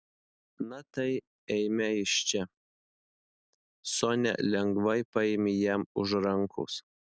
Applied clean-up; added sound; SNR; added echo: none; none; none; none.